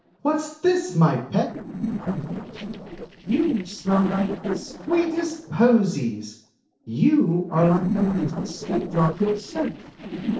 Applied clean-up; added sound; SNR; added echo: neural separator model SepFormer DNS4.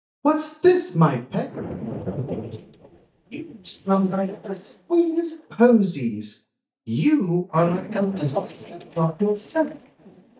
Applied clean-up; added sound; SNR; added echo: neural mask model DeepFilterNet 3.